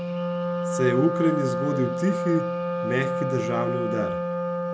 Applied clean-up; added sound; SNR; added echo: none; Wind instrument, woodwind instrument; 0 dB; none.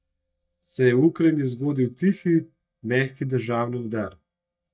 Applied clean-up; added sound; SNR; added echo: neural mask model DeepFilterNet 3.